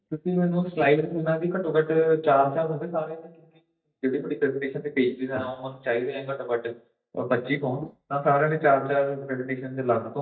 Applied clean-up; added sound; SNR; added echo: neural mask model DeepFilterNet 3.